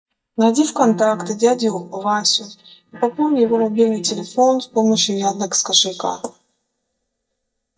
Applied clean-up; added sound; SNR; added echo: neural mask model DeepFilterNet 3.